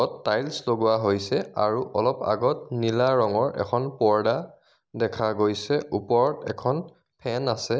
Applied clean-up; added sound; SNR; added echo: none; none; none; none.